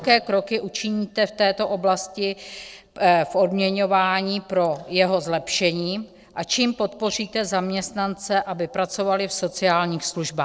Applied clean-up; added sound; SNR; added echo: neural separator model SepFormer DNS4.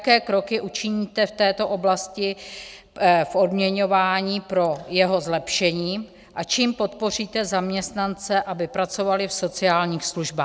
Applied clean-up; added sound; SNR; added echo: none; none; none; none.